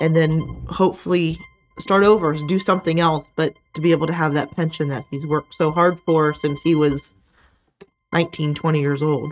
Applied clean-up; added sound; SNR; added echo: neural mask model RNNoise.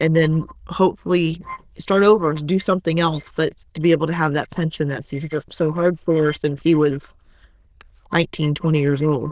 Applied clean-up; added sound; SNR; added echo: neural diffusion model UNIVERSE++.